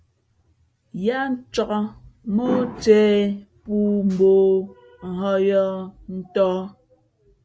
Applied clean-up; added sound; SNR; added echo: none; none; none; none.